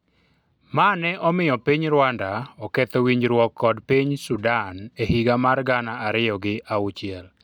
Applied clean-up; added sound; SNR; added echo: none; none; none; none.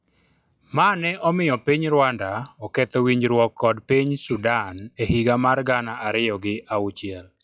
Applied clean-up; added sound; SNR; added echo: classical method log-MMSE.